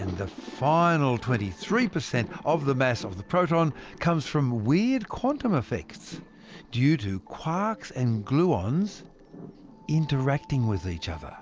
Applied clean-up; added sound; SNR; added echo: none; Thunder; 18 dB; none.